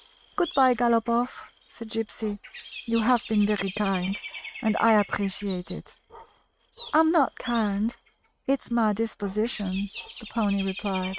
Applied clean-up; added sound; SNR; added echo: neural mask model RNNoise.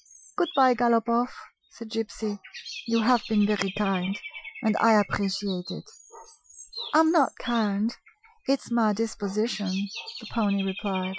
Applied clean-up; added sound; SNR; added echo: classical method Wiener filter.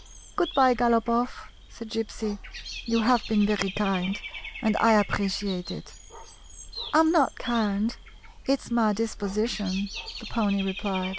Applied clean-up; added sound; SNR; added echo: none; Bird / Dog; 13 dB; none.